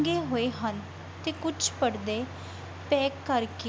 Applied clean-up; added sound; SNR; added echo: none; Keyboard (musical); 18 dB; none.